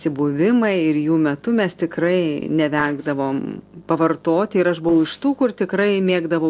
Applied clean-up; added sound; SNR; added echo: neural separator model SepFormer DNS4.